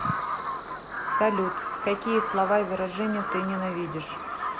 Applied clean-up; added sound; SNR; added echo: none; Bird vocalization, bird call, bird song; 2 dB; none.